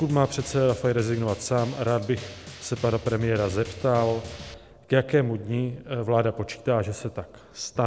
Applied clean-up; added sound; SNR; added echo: none; Drum; 18 dB; none.